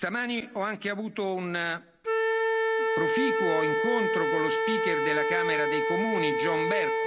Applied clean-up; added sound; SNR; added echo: none; Wind instrument, woodwind instrument; -4 dB; none.